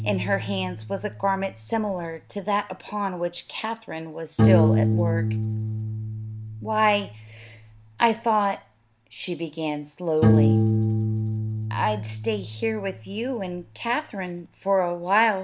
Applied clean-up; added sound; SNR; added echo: none; Piano; 0 dB; none.